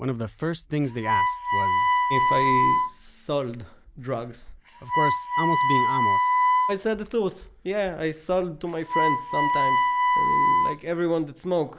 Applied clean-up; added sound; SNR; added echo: none; Wind instrument, woodwind instrument; -5 dB; none.